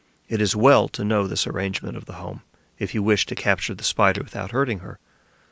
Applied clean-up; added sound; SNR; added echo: neural mask model Resemble Enhance denoiser.